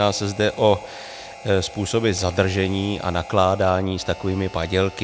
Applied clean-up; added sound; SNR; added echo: none; Harmonica; 19 dB; none.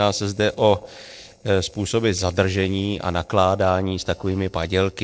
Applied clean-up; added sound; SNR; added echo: neural separator model SepFormer DNS4.